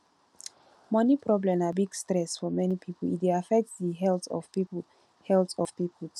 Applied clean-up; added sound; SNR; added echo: none; none; none; none.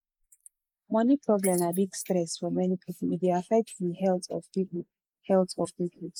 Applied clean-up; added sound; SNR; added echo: neural mask model Resemble Enhance denoiser.